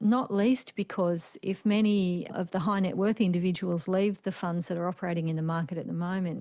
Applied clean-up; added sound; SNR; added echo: none; none; none; none.